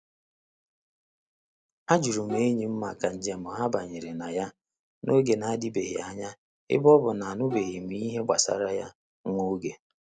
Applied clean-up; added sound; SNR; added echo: none; Bowed string instrument; 13 dB; none.